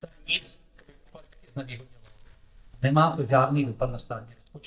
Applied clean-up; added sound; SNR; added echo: neural mask model DeepFilterNet 3.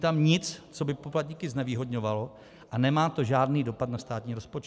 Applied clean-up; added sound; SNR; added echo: none; none; none; none.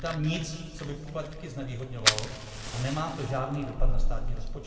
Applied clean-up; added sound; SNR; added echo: none; Fire; -4 dB; reverberation time 2.2 s.